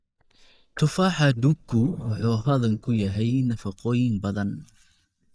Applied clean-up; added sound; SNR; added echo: neural mask model DeepFilterNet 3.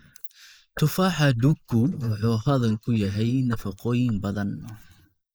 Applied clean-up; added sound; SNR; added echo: neural mask model Resemble Enhance denoiser.